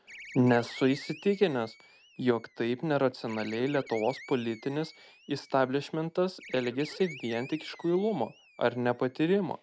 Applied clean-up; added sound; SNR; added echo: none; Animal; 20 dB; none.